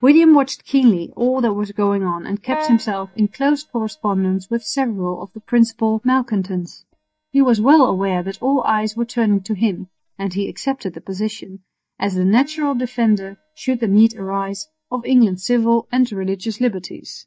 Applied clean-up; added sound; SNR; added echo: neural mask model DeepFilterNet 3.